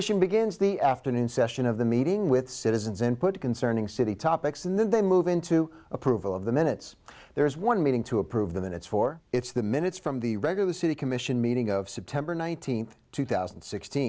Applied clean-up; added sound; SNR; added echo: none; none; none; none.